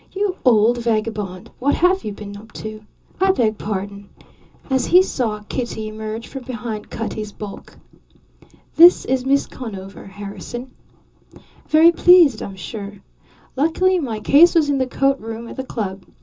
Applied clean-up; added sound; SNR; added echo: none; none; none; reverberation time 0.2 s.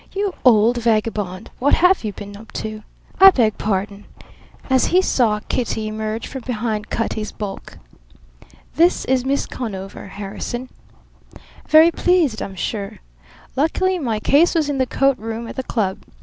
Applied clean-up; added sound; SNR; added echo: none; none; none; none.